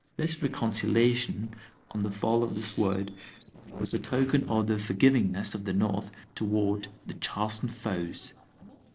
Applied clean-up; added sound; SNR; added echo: neural separator model SepFormer DNS4.